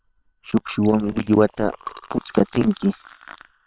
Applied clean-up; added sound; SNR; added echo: neural separator model SepFormer WHAM!.